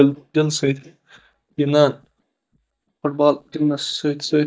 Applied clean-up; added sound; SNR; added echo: neural mask model DeepFilterNet 3.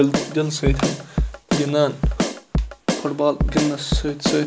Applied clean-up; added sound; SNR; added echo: none; Drum kit; 0 dB; none.